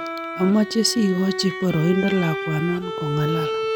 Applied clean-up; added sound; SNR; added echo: none; Bowed string instrument; 6 dB; none.